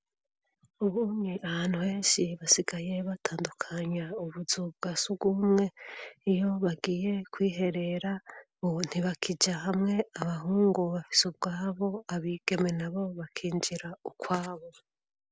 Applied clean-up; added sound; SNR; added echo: none; none; none; none.